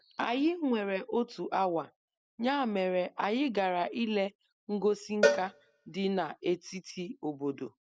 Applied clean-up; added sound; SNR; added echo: none; Cowbell; 1 dB; none.